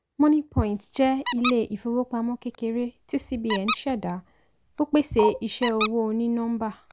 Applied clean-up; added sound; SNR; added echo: none; Squeak; 2 dB; none.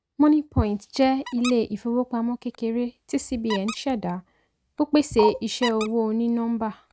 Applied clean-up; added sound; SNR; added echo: neural mask model RNNoise.